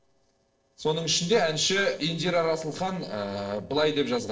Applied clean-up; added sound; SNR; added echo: neural separator model SepFormer DNS4.